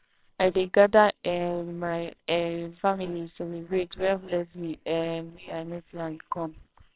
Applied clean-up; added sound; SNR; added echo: neural separator model SepFormer WHAMR!.